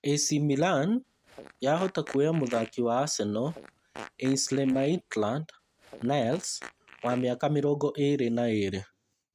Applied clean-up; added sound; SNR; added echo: neural mask model RNNoise.